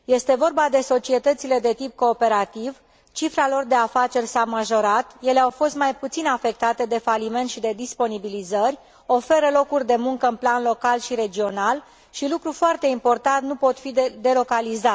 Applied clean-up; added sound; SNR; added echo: none; none; none; none.